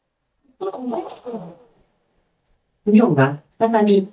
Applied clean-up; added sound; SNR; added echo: neural mask model DeepFilterNet 3.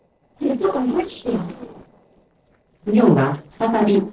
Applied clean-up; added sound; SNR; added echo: neural separator model SepFormer DNS4.